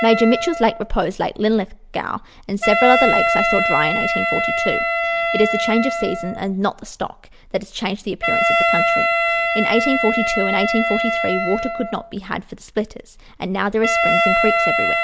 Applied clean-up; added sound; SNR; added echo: none; Wind instrument, woodwind instrument; -1 dB; none.